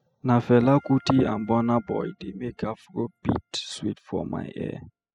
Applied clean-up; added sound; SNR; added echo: classical method spectral subtraction.